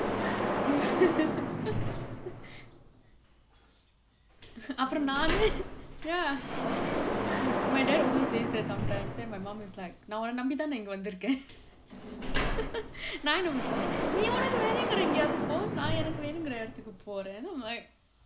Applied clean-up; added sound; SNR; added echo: none; Sliding door; -1 dB; none.